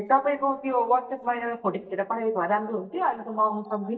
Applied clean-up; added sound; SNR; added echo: neural mask model DeepFilterNet 3.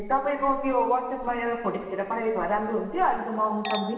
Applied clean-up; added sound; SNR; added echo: none; Chink, clink; 11 dB; reverberation time 1.4 s.